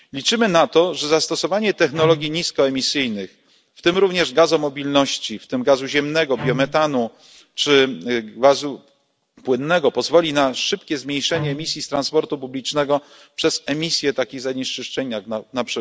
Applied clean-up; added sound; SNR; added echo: none; Bowed string instrument; 13 dB; none.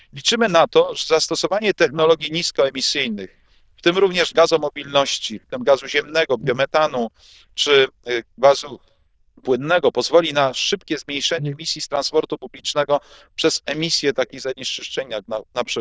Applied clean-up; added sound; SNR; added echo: neural diffusion model UNIVERSE++.